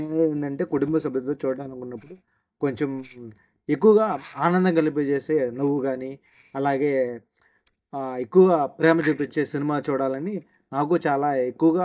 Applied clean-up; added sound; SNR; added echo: neural mask model DeepFilterNet 3.